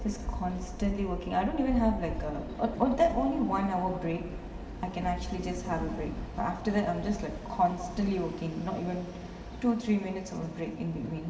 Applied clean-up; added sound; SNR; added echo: none; Train; 14 dB; reverberation time 2.3 s.